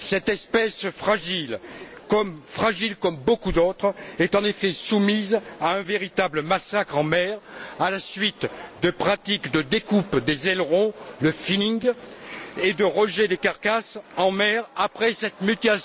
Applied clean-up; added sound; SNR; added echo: none; none; none; none.